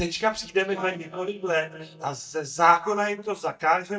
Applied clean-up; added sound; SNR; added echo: neural mask model DeepFilterNet 3.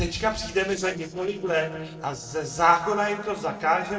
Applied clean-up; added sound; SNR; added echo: neural separator model SepFormer DNS4.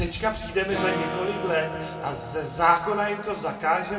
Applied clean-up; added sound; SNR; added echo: none; Acoustic guitar / Strum; 8 dB; reverberation time 2.2 s.